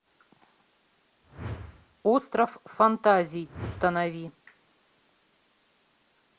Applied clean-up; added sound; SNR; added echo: none; Whoosh, swoosh, swish; 15 dB; none.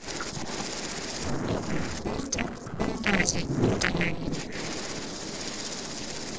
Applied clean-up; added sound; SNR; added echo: neural separator model SepFormer DNS4.